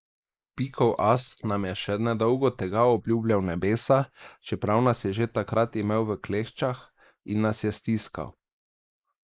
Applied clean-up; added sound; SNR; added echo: neural mask model Resemble Enhance denoiser.